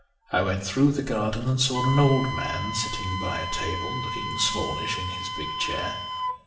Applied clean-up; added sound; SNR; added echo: none; Wind instrument, woodwind instrument; 6 dB; reverberation time 0.9 s.